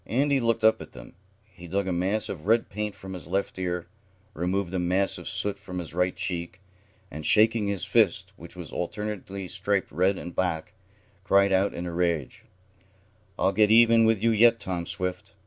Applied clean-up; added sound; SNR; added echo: none; none; none; none.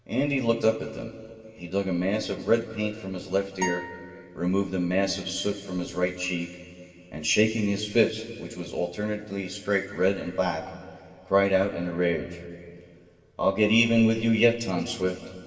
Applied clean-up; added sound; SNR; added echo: none; Acoustic guitar; 11 dB; reverberation time 2.3 s.